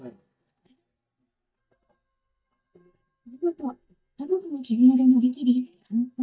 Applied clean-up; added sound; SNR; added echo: neural mask model DeepFilterNet 3.